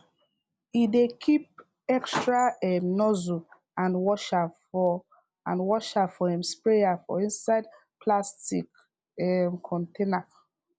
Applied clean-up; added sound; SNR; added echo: none; none; none; none.